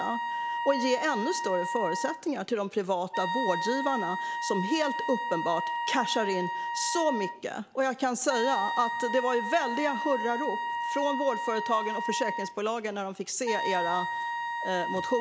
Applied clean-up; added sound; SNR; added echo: none; Wind instrument, woodwind instrument; 3 dB; none.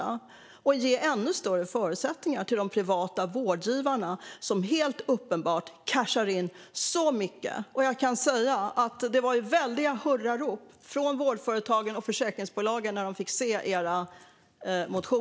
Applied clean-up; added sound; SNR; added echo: none; none; none; none.